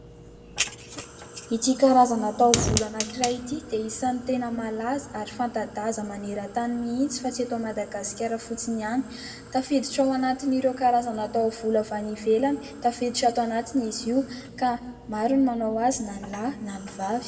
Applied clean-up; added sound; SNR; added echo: none; Fire; 12 dB; reverberation time 0.9 s.